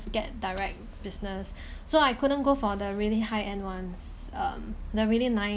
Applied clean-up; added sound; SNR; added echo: none; none; none; none.